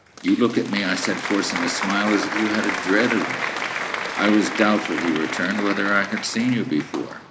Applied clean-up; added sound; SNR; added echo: none; Applause; 5 dB; none.